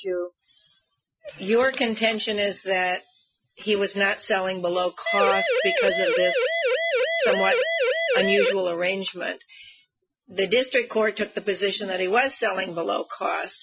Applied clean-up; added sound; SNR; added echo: classical method Wiener filter.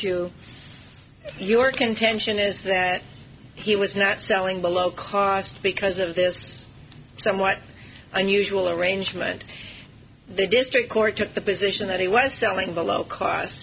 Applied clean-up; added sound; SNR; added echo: none; none; none; none.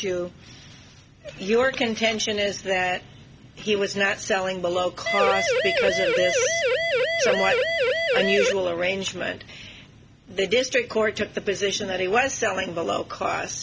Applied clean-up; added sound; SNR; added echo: none; Siren; -3 dB; none.